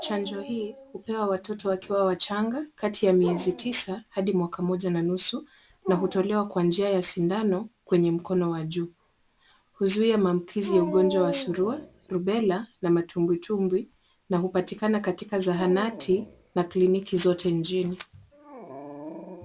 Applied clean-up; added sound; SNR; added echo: none; Dog; 16 dB; none.